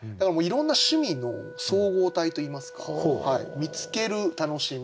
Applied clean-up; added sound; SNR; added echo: none; Wind instrument, woodwind instrument; 18 dB; none.